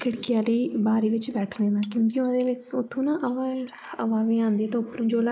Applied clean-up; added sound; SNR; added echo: neural mask model Resemble Enhance denoiser.